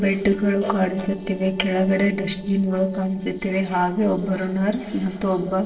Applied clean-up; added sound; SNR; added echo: neural separator model SepFormer DNS4.